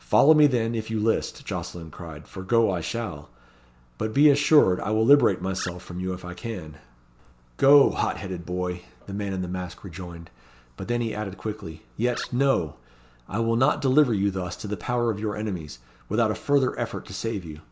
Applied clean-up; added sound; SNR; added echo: none; Animal; 17 dB; none.